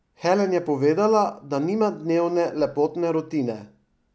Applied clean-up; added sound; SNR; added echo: none; none; none; none.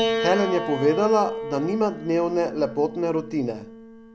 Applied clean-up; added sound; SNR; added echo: none; Piano; 6 dB; none.